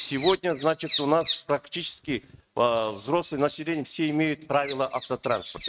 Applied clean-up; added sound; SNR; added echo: neural mask model RNNoise.